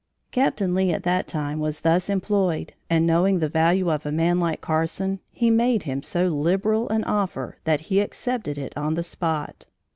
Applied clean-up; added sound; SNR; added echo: none; none; none; none.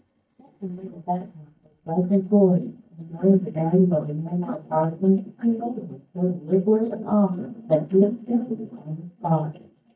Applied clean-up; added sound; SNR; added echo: neural mask model DeepFilterNet 3.